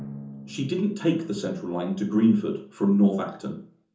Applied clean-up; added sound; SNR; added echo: none; Drum; 20 dB; reverberation time 0.5 s.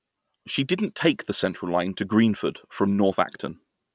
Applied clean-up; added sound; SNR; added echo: none; none; none; none.